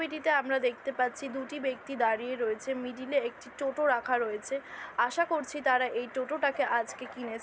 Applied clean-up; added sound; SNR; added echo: none; none; none; none.